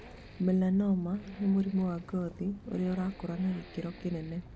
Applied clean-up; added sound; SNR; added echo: none; Walk, footsteps + Accelerating, revving, vroom; 17 dB; none.